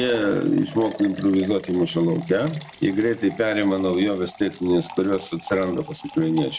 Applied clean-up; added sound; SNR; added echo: none; Liquid; 19 dB; none.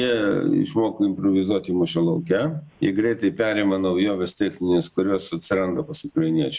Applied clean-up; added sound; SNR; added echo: none; none; none; none.